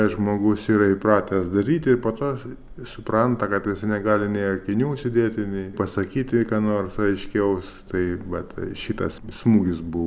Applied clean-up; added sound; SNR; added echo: none; none; none; none.